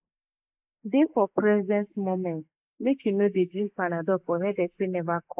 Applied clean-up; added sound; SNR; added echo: neural mask model Resemble Enhance denoiser.